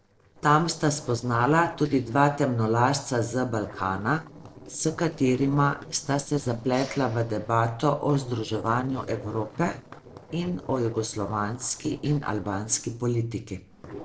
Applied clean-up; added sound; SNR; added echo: neural separator model SepFormer DNS4.